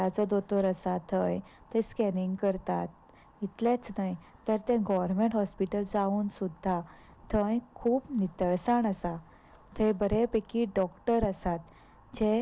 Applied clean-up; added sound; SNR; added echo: none; none; none; none.